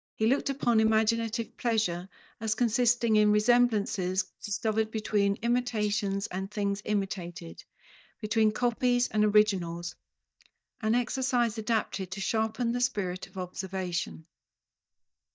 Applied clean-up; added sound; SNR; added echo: neural mask model DeepFilterNet 3.